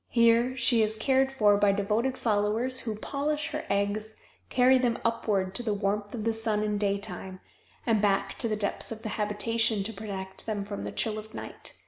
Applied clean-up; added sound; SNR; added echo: none; none; none; none.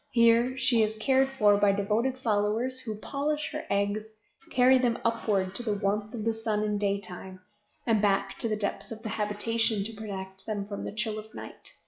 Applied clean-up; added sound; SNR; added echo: classical method log-MMSE.